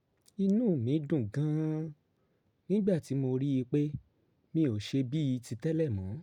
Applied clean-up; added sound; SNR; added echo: none; none; none; none.